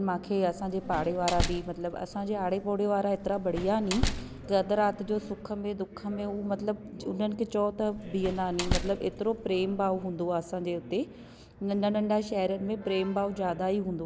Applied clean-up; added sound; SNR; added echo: none; Slam; 6 dB; none.